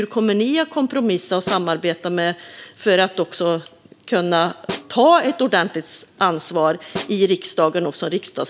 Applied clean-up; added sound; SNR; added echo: none; Snare drum; 15 dB; none.